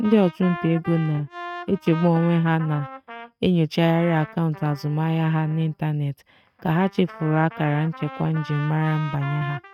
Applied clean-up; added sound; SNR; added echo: neural mask model RNNoise.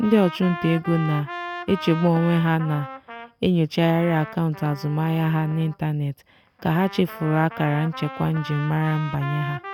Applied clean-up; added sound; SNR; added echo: none; Trumpet; 14 dB; none.